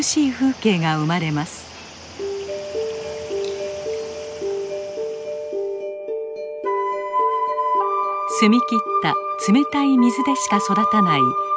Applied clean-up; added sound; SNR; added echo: none; none; none; none.